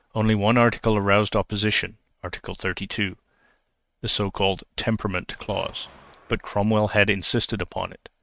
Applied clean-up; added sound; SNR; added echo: neural mask model RNNoise.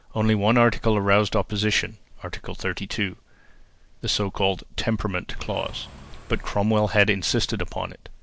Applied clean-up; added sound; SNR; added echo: neural separator model SepFormer DNS4.